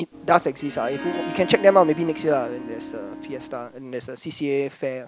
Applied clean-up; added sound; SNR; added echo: none; Harp; 10 dB; none.